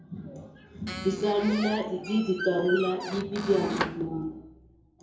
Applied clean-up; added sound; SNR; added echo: none; Squeak; 8 dB; reverberation time 2.7 s.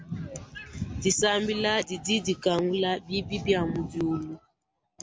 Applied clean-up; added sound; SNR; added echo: none; none; none; none.